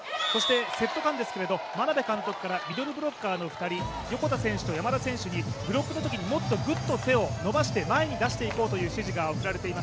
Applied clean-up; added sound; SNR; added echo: none; none; none; none.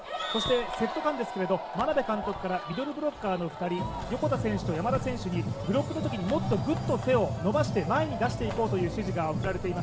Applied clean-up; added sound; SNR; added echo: none; Walk, footsteps; 18 dB; reverberation time 2.0 s.